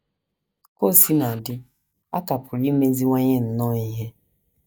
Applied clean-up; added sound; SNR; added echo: neural mask model DeepFilterNet 3.